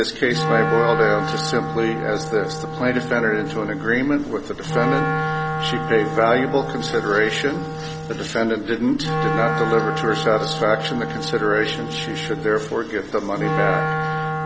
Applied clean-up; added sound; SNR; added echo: none; Wind instrument, woodwind instrument; 4 dB; none.